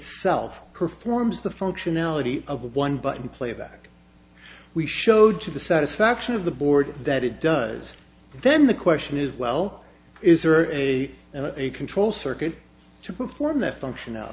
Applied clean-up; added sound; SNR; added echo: none; none; none; none.